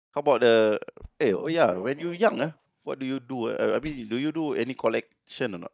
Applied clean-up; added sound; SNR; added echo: neural mask model DeepFilterNet 3.